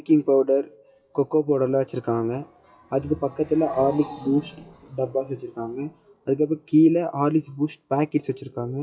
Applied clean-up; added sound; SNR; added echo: classical method WPE with log-MMSE.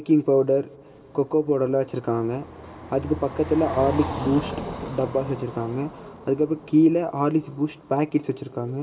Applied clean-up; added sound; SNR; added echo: none; Car passing by; 13 dB; reverberation time 0.4 s.